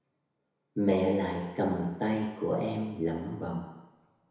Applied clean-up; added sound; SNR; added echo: none; none; none; reverberation time 1.0 s.